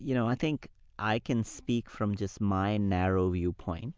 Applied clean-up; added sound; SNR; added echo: none; none; none; none.